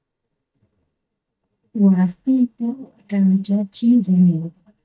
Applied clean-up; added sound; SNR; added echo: neural mask model DeepFilterNet 3.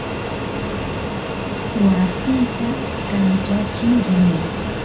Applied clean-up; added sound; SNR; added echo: none; Fixed-wing aircraft, airplane; 4 dB; reverberation time 0.5 s.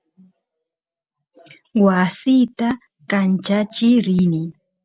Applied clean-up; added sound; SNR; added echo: none; none; none; none.